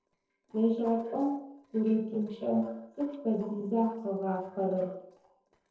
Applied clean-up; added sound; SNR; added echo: neural separator model SepFormer DNS4.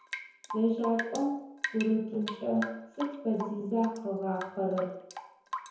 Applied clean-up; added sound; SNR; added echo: none; Drip / Rain; 10 dB; reverberation time 0.9 s.